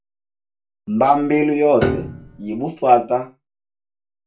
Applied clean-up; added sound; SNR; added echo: none; Piano; 6 dB; reverberation time 0.3 s.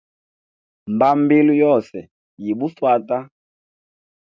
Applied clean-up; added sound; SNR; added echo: none; none; none; none.